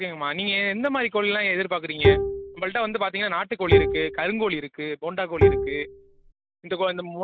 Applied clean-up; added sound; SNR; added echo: none; Bowed string instrument; -4 dB; none.